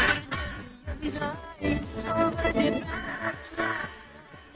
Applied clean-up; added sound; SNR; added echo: neural mask model RNNoise.